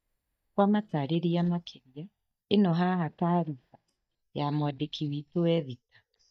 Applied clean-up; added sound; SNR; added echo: neural mask model DeepFilterNet 3.